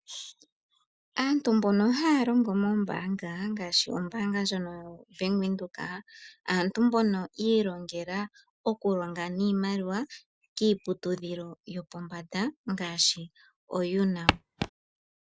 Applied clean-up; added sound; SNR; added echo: none; Walk, footsteps; -1 dB; none.